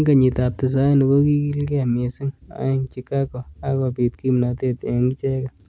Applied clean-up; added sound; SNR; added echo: none; none; none; none.